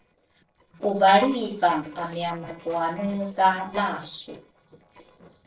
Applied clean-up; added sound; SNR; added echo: neural separator model SepFormer DNS4.